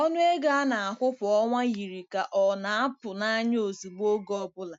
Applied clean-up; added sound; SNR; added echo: none; none; none; none.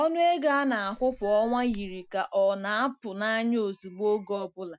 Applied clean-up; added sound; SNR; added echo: none; Squeak / Screech; 20 dB; none.